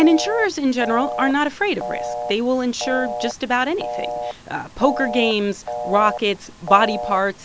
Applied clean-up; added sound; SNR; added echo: none; Telephone; 8 dB; none.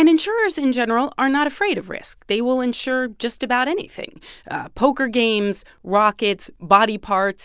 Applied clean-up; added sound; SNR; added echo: none; none; none; none.